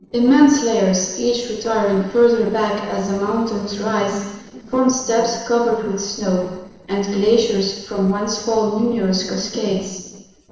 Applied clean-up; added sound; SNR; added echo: neural separator model SepFormer DNS4.